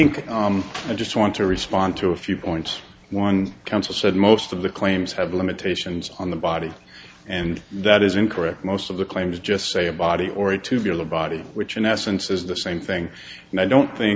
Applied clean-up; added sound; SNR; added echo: none; none; none; none.